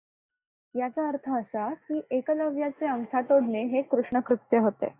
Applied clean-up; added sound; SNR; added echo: neural mask model DeepFilterNet 3.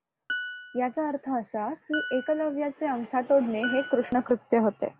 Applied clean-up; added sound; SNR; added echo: none; Piano; 11 dB; none.